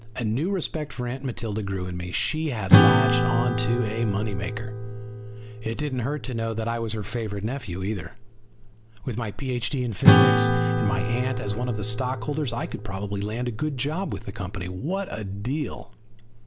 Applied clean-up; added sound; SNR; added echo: none; Acoustic guitar / Strum; -1 dB; none.